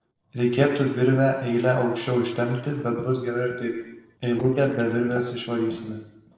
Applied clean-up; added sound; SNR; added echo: neural separator model SepFormer DNS4.